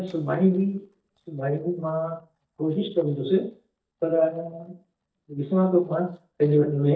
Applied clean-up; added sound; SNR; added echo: neural mask model DeepFilterNet 3.